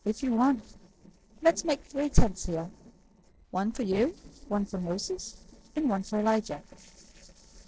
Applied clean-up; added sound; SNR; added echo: neural separator model SepFormer DNS4.